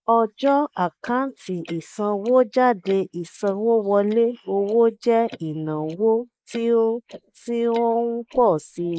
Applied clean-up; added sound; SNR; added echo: neural mask model Resemble Enhance denoiser.